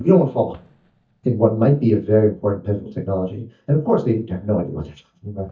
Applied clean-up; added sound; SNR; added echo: neural mask model DeepFilterNet 3.